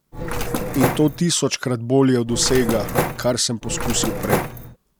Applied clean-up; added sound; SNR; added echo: none; Mechanisms; 3 dB; none.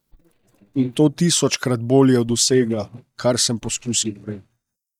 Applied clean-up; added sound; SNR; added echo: neural mask model DeepFilterNet 3.